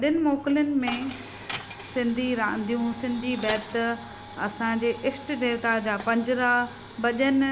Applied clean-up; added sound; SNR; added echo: none; Coin (dropping); 13 dB; none.